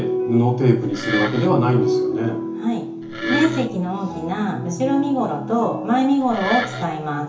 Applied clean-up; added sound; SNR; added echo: none; Wood; 8 dB; reverberation time 0.7 s.